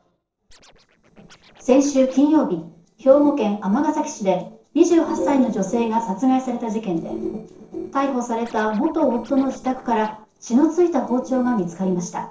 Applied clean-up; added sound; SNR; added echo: neural separator model SepFormer DNS4.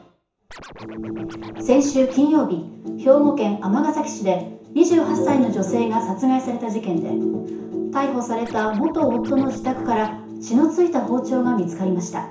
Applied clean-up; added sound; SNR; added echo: none; Scratching (performance technique); 19 dB; reverberation time 0.7 s.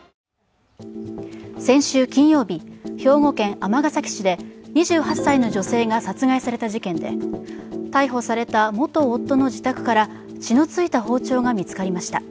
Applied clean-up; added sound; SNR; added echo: none; none; none; none.